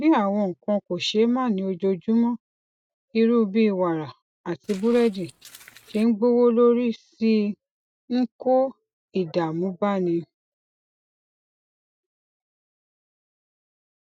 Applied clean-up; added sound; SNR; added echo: neural mask model RNNoise.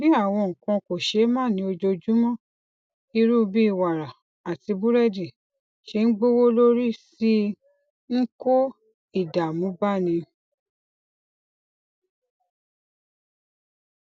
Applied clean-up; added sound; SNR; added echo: none; none; none; none.